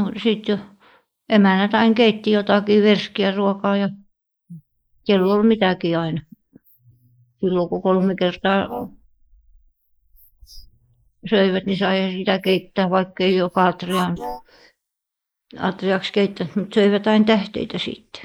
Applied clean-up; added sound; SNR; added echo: neural mask model Resemble Enhance denoiser.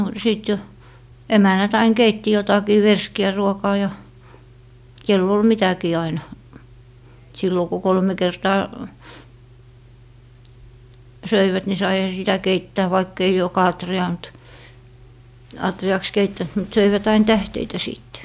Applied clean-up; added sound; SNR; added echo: none; none; none; none.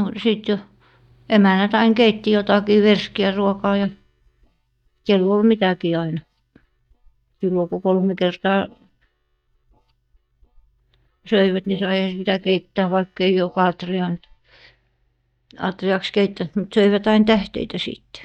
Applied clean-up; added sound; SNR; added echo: neural mask model DeepFilterNet 3.